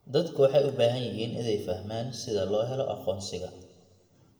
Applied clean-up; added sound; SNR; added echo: none; none; none; reverberation time 1.3 s.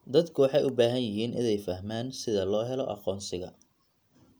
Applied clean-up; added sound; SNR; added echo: none; none; none; none.